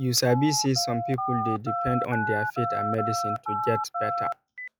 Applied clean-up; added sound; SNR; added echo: classical method log-MMSE.